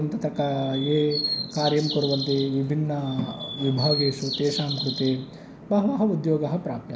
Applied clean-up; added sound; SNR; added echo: none; Bird vocalization, bird call, bird song; 8 dB; none.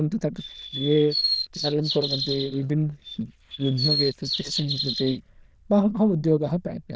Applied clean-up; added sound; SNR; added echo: neural diffusion model UNIVERSE++.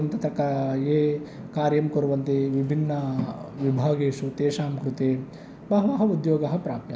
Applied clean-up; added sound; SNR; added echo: none; none; none; none.